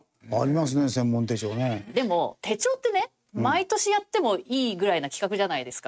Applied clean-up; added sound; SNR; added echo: neural mask model RNNoise.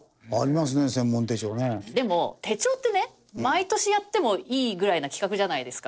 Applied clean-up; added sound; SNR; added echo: neural separator model SepFormer DNS4.